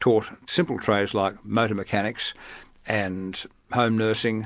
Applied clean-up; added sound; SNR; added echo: none; none; none; none.